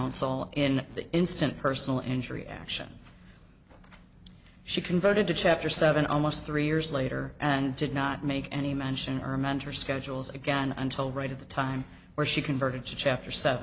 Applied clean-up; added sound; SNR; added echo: none; none; none; none.